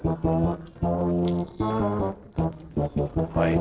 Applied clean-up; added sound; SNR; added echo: neural separator model SepFormer DNS4.